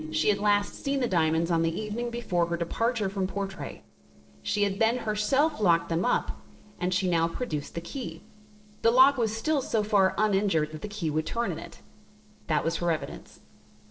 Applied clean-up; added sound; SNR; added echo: neural separator model SepFormer DNS4.